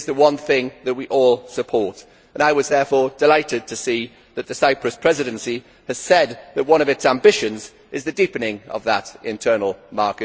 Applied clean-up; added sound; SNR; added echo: none; none; none; none.